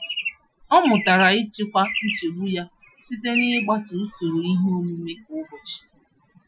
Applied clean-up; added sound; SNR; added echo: classical method Wiener filter.